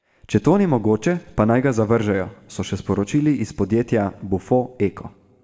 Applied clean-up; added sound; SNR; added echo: none; none; none; reverberation time 0.9 s.